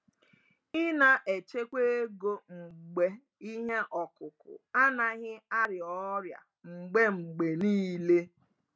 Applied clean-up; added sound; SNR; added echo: none; none; none; none.